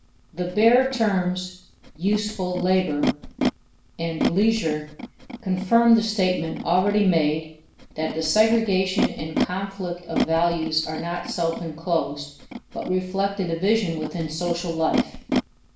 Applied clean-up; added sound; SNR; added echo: none; Animal; 8 dB; reverberation time 0.6 s.